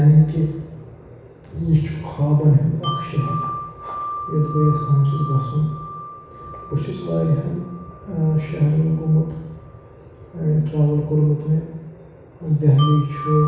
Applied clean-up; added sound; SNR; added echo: none; Wind chime; 14 dB; reverberation time 1.1 s.